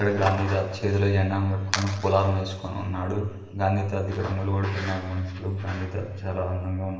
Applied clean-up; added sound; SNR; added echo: none; none; none; reverberation time 1.4 s.